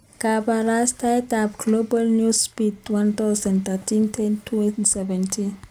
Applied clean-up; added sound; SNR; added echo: none; none; none; none.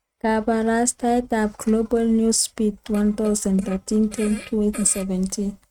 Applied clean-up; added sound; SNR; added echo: neural mask model RNNoise.